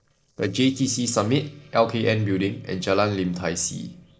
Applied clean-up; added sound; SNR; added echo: neural separator model SepFormer DNS4.